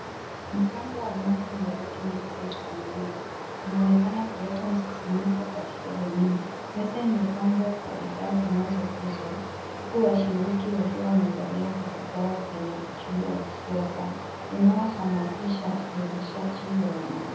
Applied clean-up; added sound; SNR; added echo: none; Stream; 8 dB; reverberation time 1.0 s.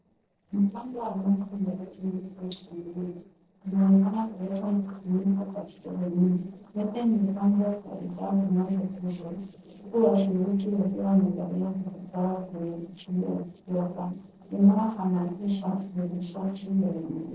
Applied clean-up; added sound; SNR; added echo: neural separator model SepFormer DNS4.